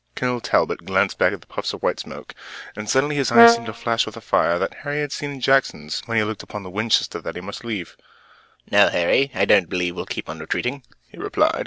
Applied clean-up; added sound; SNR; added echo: none; Brass instrument; -3 dB; none.